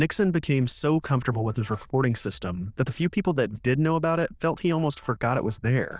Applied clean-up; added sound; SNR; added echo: neural diffusion model UNIVERSE++.